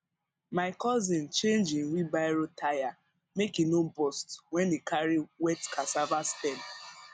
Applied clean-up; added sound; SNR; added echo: none; none; none; none.